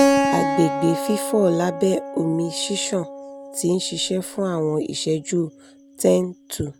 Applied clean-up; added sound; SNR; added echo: none; Keyboard (musical); 4 dB; none.